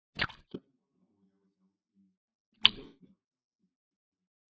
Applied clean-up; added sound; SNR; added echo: neural mask model DeepFilterNet 3.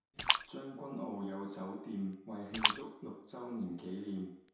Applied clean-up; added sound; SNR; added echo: none; Splash, splatter; -3 dB; reverberation time 0.7 s.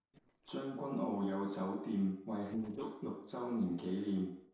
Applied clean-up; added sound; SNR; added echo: neural separator model SepFormer DNS4.